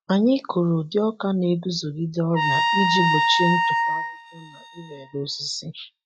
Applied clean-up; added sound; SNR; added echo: classical method log-MMSE.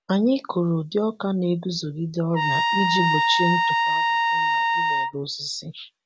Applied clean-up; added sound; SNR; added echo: none; Trumpet; -3 dB; none.